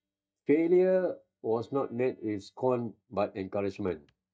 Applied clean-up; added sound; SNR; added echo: neural mask model DeepFilterNet 3.